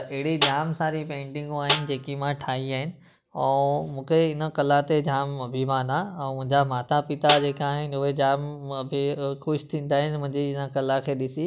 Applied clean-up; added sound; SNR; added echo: none; Snare drum; 4 dB; none.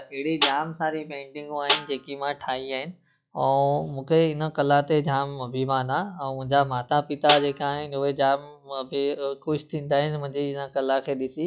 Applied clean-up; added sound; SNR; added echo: classical method log-MMSE.